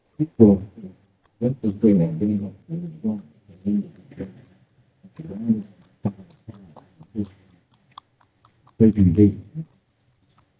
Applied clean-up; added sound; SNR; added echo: neural mask model DeepFilterNet 3.